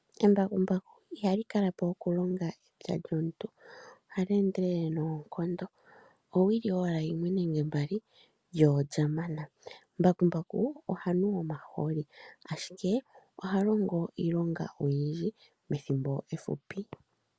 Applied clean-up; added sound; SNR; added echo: none; none; none; none.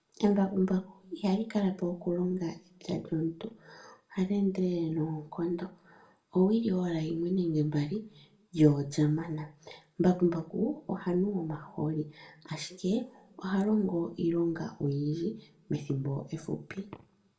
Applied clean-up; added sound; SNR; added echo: none; none; none; reverberation time 0.3 s.